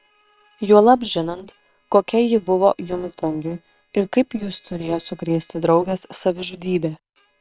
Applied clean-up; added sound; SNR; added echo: neural separator model SepFormer WHAM!.